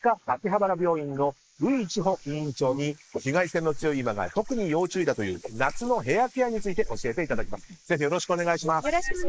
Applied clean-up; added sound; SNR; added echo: neural mask model Resemble Enhance denoiser.